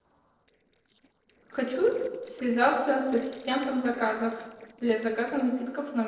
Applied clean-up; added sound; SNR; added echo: neural separator model SepFormer DNS4.